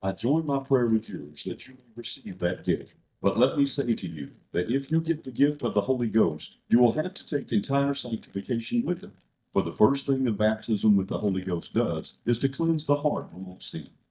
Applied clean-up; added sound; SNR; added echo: neural mask model DeepFilterNet 3.